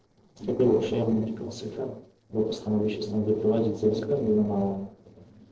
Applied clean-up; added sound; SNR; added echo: neural separator model SepFormer DNS4.